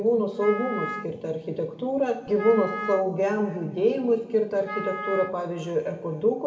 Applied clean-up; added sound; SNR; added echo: none; Wind instrument, woodwind instrument; 11 dB; reverberation time 1.8 s.